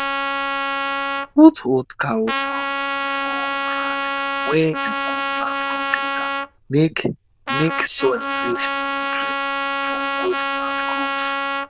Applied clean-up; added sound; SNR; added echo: neural diffusion model UNIVERSE++.